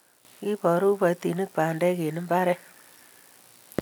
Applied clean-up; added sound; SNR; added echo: none; none; none; none.